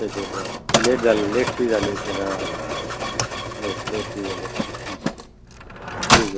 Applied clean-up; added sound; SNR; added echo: none; Mechanisms; -1 dB; none.